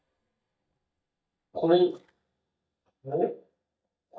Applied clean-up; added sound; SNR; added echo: neural mask model DeepFilterNet 3.